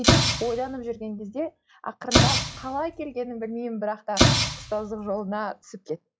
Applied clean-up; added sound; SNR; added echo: classical method log-MMSE.